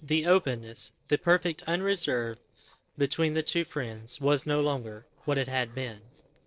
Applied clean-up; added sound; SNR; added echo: neural separator model SepFormer DNS4.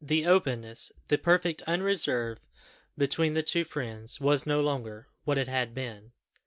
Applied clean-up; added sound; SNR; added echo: none; none; none; none.